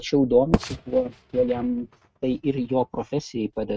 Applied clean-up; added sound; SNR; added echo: neural mask model RNNoise.